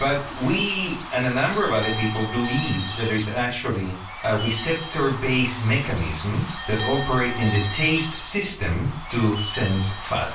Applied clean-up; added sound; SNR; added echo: none; Bird / Bell; 10 dB; reverberation time 0.3 s.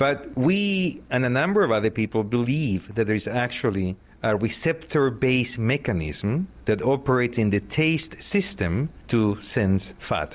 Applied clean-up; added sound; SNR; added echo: none; none; none; none.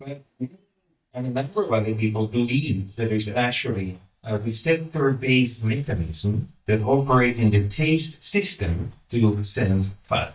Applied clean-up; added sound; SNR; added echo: neural mask model DeepFilterNet 3.